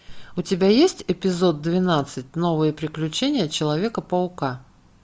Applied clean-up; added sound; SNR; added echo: none; none; none; none.